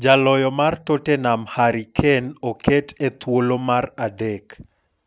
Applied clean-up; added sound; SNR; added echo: none; none; none; none.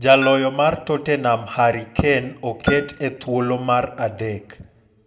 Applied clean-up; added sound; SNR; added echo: none; Bell; 17 dB; reverberation time 0.7 s.